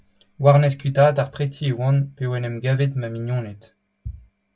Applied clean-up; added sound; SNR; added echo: none; none; none; none.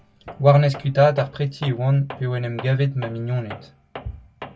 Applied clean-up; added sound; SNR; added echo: none; Tools; 18 dB; none.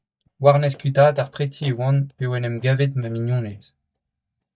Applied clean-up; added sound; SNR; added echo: neural mask model DeepFilterNet 3.